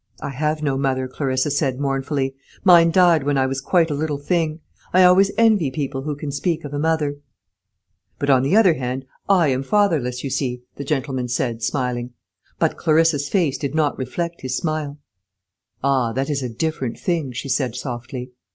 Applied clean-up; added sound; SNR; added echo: none; none; none; none.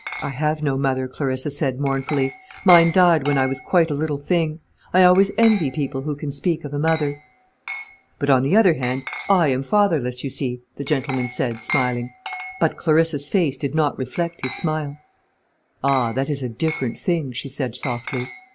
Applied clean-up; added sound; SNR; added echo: none; Glass; 14 dB; none.